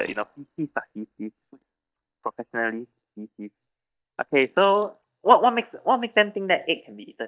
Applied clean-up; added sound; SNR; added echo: neural mask model DeepFilterNet 3.